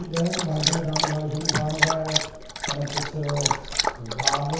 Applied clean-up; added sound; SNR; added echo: none; Dog; -1 dB; reverberation time 1.0 s.